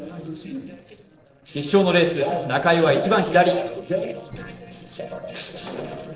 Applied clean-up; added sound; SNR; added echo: neural separator model SepFormer DNS4.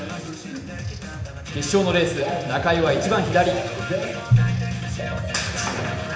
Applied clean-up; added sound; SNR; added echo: none; Drum; 5 dB; reverberation time 0.8 s.